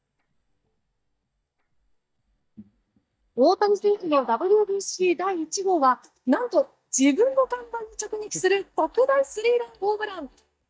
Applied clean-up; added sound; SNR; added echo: neural mask model DeepFilterNet 3.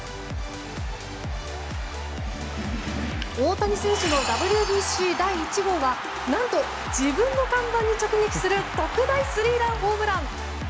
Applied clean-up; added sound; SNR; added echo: none; none; none; none.